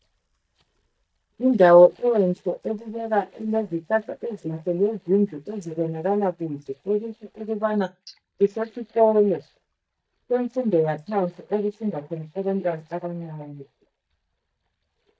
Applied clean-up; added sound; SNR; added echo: neural mask model DeepFilterNet 3.